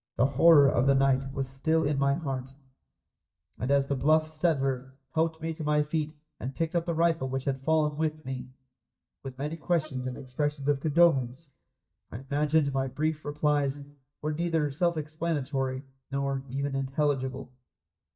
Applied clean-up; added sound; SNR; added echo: neural mask model DeepFilterNet 3.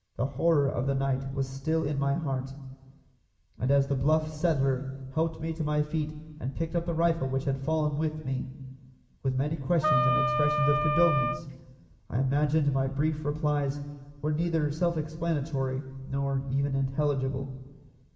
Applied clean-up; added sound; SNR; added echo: none; Wind instrument, woodwind instrument; 0 dB; reverberation time 1.3 s.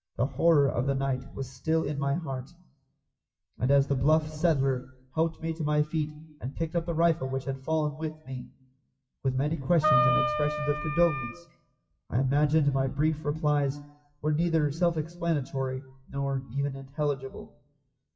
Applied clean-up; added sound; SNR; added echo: classical method WPE with log-MMSE.